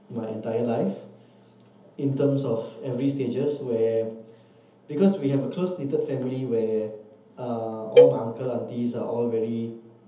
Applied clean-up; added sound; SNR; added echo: none; Cowbell; -5 dB; reverberation time 0.8 s.